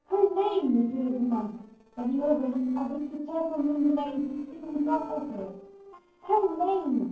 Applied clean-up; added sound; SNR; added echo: neural separator model SepFormer DNS4.